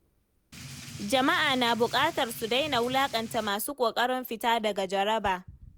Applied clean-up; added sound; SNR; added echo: none; Drip / Rain; 15 dB; none.